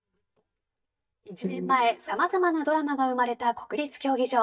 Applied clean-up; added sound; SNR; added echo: neural mask model DeepFilterNet 3.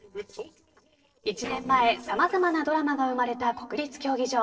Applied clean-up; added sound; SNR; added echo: neural separator model SepFormer DNS4.